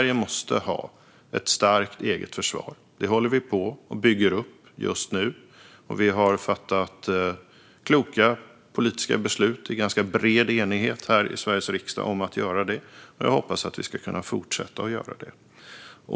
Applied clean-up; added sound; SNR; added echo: none; none; none; none.